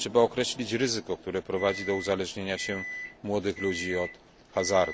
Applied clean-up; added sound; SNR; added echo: none; Microwave oven; 12 dB; none.